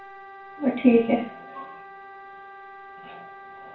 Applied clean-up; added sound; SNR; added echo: none; Wind instrument, woodwind instrument; 16 dB; reverberation time 0.3 s.